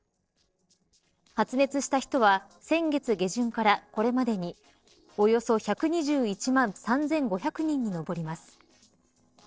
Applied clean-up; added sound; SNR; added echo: neural separator model SepFormer DNS4.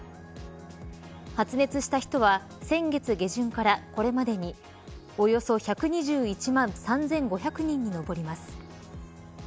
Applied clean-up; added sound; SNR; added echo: none; Bowed string instrument; 20 dB; none.